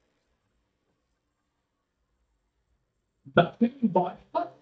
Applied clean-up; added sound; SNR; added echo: neural mask model DeepFilterNet 3.